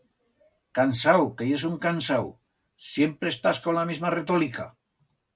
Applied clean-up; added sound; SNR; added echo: none; none; none; none.